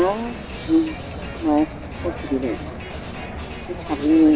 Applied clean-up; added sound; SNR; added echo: none; Crowd; 9 dB; none.